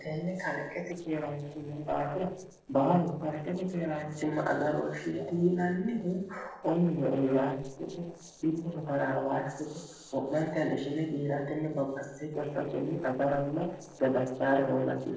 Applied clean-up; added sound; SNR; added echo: neural separator model SepFormer DNS4.